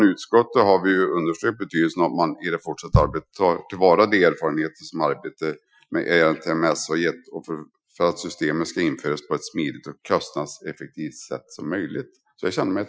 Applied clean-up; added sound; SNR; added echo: classical method Wiener filter.